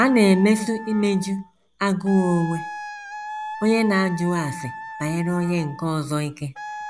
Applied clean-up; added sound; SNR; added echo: none; Wind instrument, woodwind instrument; 13 dB; none.